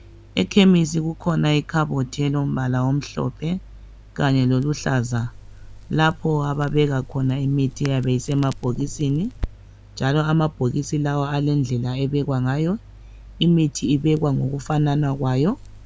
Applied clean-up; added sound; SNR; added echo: none; Crackle; 17 dB; none.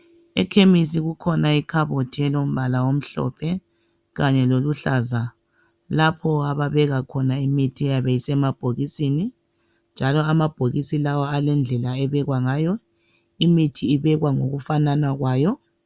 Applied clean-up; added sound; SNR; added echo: none; none; none; none.